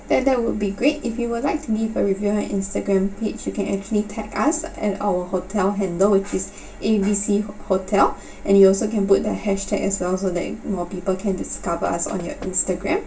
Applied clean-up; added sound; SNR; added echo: none; Knock; 19 dB; reverberation time 0.2 s.